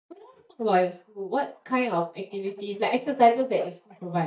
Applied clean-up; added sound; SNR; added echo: neural mask model DeepFilterNet 3.